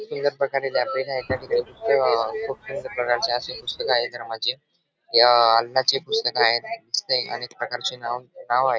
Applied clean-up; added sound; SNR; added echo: none; Gunshot, gunfire; 19 dB; none.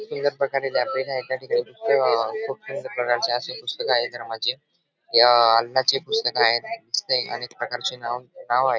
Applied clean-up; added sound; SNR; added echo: none; none; none; none.